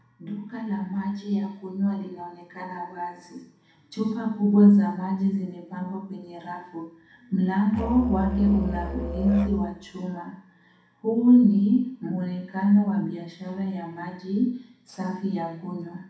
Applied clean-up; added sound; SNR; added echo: none; Musical instrument; 7 dB; reverberation time 0.7 s.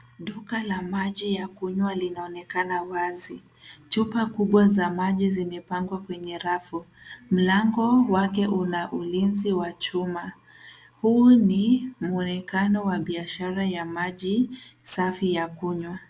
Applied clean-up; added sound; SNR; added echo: none; none; none; none.